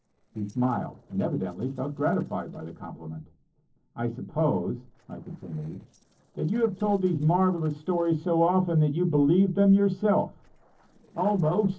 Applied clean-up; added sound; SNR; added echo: neural separator model SepFormer DNS4.